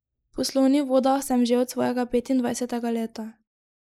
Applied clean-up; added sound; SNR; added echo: neural mask model Resemble Enhance denoiser.